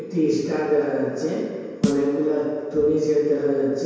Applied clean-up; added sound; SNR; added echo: none; Snare drum; 10 dB; reverberation time 2.2 s.